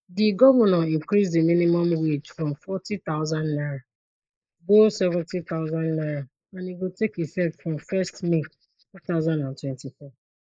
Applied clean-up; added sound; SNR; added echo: neural mask model Resemble Enhance denoiser.